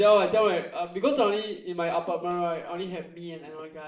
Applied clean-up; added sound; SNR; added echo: neural separator model SepFormer DNS4.